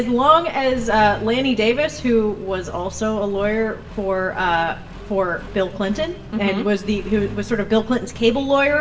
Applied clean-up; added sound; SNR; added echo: none; Accelerating, revving, vroom; 15 dB; reverberation time 0.7 s.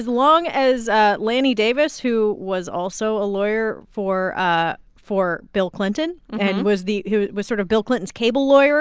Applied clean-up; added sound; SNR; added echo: none; none; none; none.